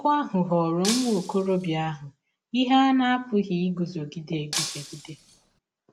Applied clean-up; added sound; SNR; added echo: none; Shatter; 9 dB; none.